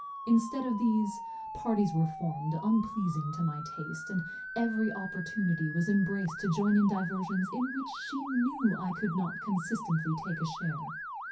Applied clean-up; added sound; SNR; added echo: none; Motor vehicle (road) / Siren; 9 dB; reverberation time 0.3 s.